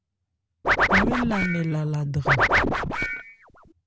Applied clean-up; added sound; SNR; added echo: none; Scratching (performance technique); -5 dB; none.